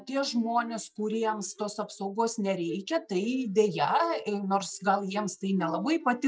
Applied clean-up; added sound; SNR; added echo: neural mask model DeepFilterNet 3.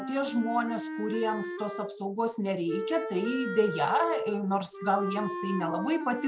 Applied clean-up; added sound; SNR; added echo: none; Wind instrument, woodwind instrument; 6 dB; none.